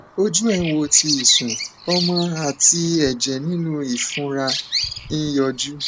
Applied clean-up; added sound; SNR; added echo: none; Bird vocalization, bird call, bird song; 8 dB; none.